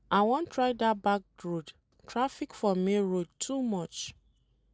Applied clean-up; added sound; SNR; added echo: none; none; none; none.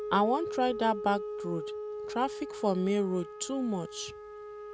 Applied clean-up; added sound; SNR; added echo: none; Wind instrument, woodwind instrument; 8 dB; none.